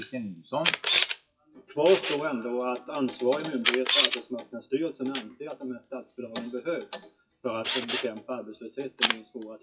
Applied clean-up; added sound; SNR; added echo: classical method WPE with log-MMSE.